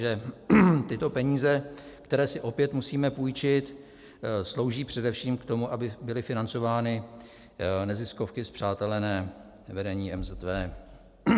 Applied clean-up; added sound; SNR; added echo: none; none; none; none.